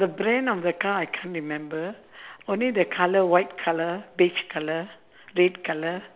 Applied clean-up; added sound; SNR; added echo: none; none; none; none.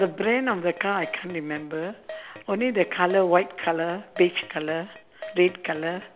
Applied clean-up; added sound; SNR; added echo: none; Keyboard (musical); 19 dB; none.